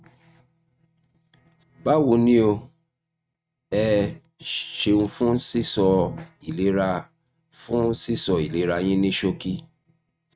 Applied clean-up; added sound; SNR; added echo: neural mask model RNNoise.